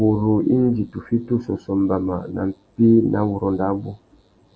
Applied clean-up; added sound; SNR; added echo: none; none; none; none.